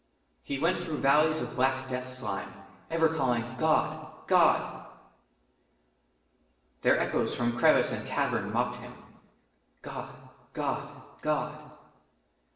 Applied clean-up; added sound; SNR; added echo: none; none; none; reverberation time 1.1 s.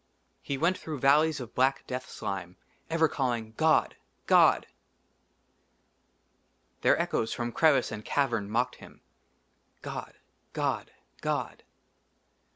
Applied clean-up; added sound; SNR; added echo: none; none; none; none.